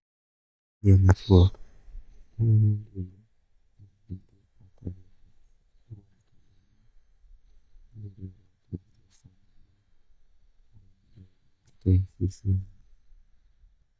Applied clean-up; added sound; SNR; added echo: neural mask model DeepFilterNet 3.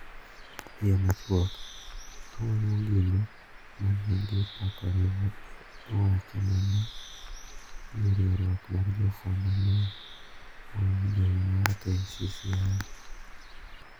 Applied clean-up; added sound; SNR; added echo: none; Bird; 14 dB; none.